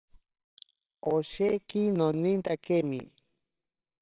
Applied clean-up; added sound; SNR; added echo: neural separator model SepFormer WHAMR!.